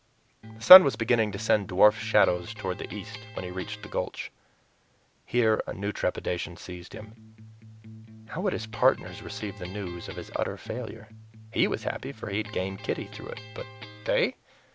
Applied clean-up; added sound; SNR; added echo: none; Electric guitar; 16 dB; none.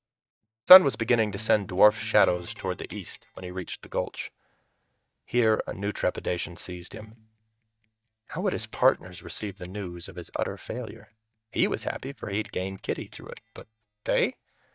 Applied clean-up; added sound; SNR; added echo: neural mask model DeepFilterNet 3.